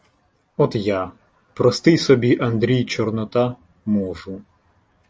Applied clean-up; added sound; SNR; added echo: none; none; none; none.